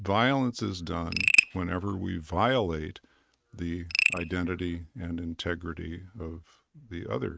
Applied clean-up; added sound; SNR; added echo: neural mask model RNNoise.